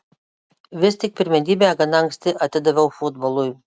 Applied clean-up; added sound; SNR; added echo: none; none; none; none.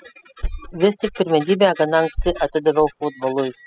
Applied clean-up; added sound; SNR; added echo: classical method spectral subtraction.